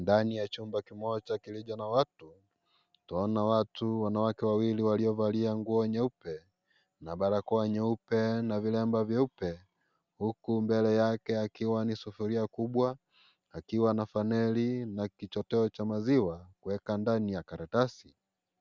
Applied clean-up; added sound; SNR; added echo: none; none; none; none.